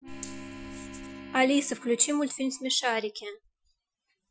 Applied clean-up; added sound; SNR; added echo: classical method Wiener filter.